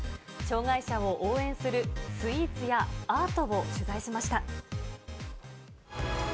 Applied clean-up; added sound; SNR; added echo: none; none; none; none.